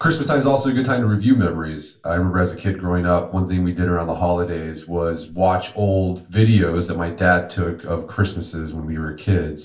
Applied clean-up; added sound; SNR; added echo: none; none; none; reverberation time 0.3 s.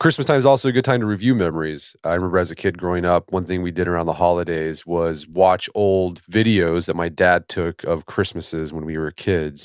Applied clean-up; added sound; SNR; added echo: none; none; none; none.